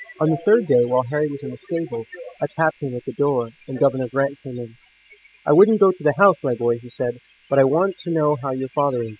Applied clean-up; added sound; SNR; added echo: classical method spectral subtraction.